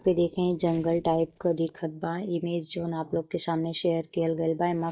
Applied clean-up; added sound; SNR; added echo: neural mask model DeepFilterNet 3.